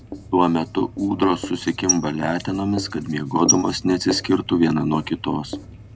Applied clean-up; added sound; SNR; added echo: none; Writing; 8 dB; none.